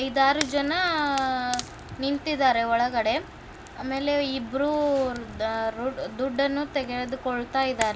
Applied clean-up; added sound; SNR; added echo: none; Crackle; 16 dB; none.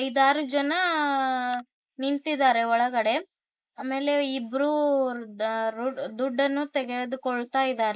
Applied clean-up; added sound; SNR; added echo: neural mask model Resemble Enhance denoiser.